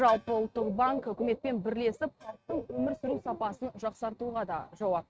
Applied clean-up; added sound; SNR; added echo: neural mask model RNNoise.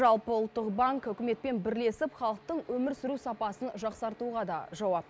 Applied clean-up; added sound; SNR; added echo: none; none; none; none.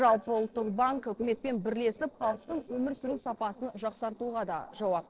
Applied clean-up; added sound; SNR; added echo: neural separator model SepFormer DNS4.